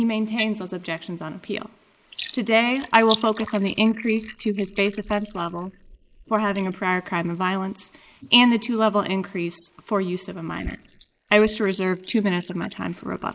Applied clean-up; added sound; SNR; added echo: neural mask model Resemble Enhance denoiser.